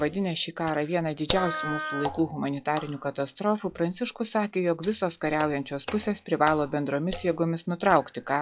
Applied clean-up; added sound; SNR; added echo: classical method log-MMSE.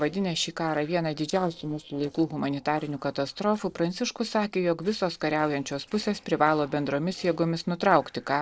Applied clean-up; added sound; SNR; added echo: neural separator model SepFormer DNS4.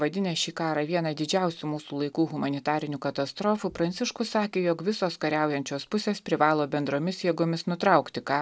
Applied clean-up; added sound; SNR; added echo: none; none; none; none.